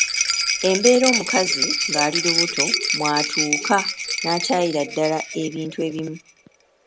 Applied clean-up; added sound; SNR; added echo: none; Rattle; 1 dB; none.